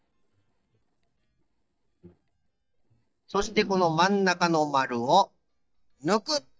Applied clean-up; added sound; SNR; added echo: neural mask model DeepFilterNet 3.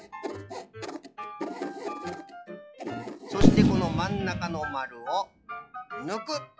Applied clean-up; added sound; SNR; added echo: classical method log-MMSE.